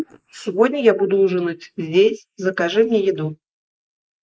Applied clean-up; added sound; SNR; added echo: neural mask model Resemble Enhance denoiser.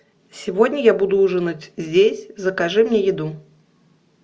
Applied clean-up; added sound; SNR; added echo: none; none; none; none.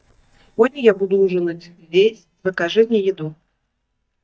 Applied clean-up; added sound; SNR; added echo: neural mask model DeepFilterNet 3.